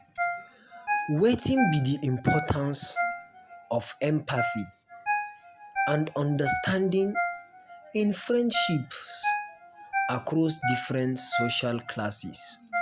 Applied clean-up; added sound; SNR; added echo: none; Ringtone; 4 dB; none.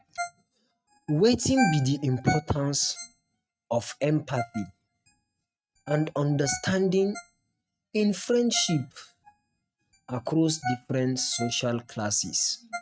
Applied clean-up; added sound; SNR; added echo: neural mask model RNNoise.